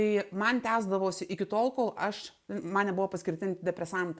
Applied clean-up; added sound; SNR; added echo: none; none; none; none.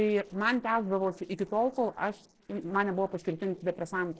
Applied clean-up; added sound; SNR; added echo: neural separator model SepFormer DNS4.